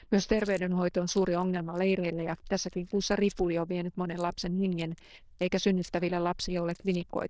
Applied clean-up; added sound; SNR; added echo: neural diffusion model UNIVERSE++.